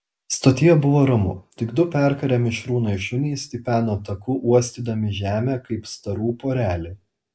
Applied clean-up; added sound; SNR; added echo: none; none; none; none.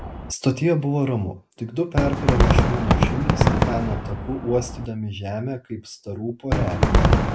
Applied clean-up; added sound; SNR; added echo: none; Fireworks; -4 dB; none.